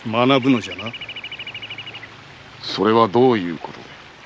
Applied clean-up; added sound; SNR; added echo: none; none; none; none.